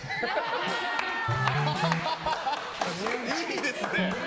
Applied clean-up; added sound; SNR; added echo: none; Snare drum; 17 dB; none.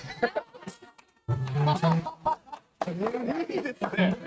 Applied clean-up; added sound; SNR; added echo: neural mask model RNNoise.